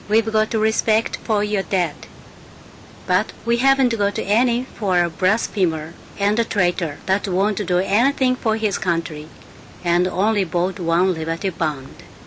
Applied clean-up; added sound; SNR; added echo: none; none; none; none.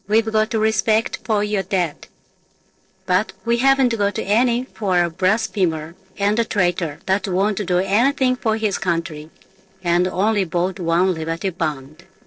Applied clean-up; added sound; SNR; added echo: neural separator model SepFormer DNS4.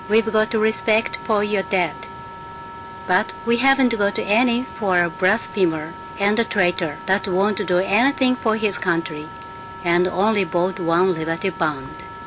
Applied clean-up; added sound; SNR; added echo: none; Wind instrument, woodwind instrument; 15 dB; none.